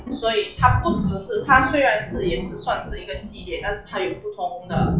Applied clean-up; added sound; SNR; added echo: classical method log-MMSE.